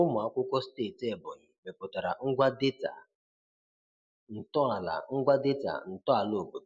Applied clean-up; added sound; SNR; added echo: none; none; none; none.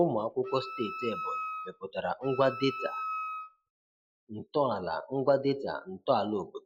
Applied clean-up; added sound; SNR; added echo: classical method log-MMSE.